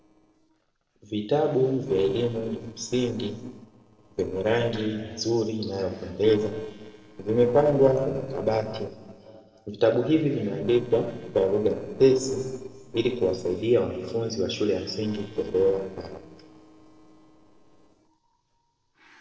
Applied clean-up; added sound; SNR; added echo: neural separator model SepFormer DNS4.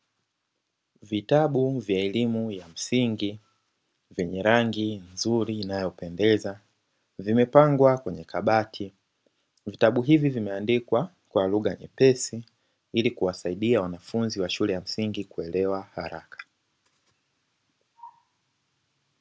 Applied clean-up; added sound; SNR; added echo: none; none; none; none.